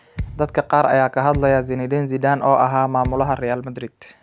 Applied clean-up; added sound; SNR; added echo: none; Thump, thud; 14 dB; none.